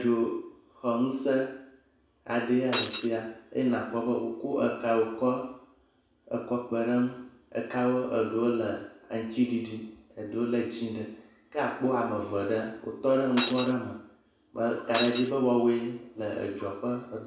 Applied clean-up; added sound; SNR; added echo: none; Shatter; -3 dB; reverberation time 0.6 s.